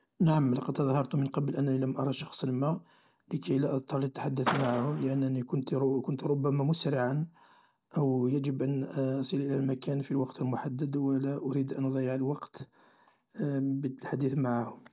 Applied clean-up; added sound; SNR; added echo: none; Car; 7 dB; none.